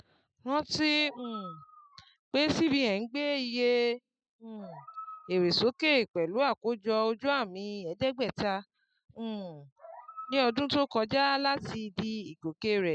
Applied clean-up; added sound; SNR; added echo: classical method spectral subtraction.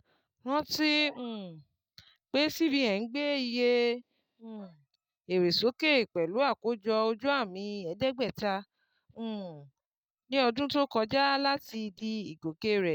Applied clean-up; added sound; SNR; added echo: neural mask model DeepFilterNet 3.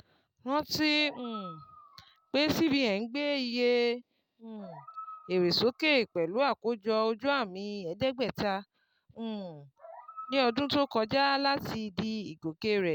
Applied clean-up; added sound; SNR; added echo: none; Animal; 19 dB; none.